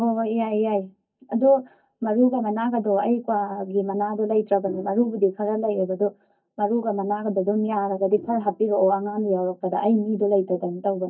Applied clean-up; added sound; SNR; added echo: neural mask model DeepFilterNet 3.